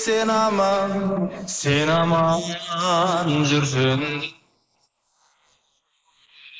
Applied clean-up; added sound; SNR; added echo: neural mask model Resemble Enhance denoiser.